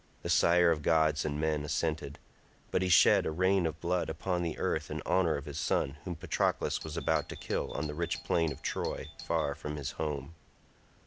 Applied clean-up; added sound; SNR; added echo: none; Doorbell; 18 dB; none.